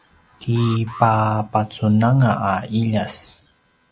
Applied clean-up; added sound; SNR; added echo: none; Alarm; 19 dB; none.